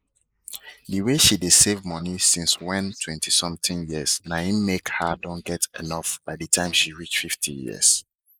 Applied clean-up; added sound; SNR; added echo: neural mask model Resemble Enhance denoiser.